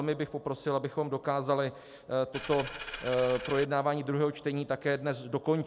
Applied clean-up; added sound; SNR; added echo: none; Coin (dropping); 9 dB; none.